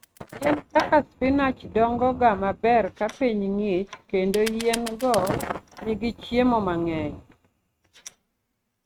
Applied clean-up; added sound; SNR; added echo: neural mask model RNNoise.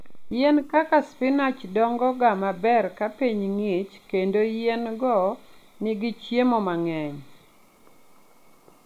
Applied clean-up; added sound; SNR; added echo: none; none; none; none.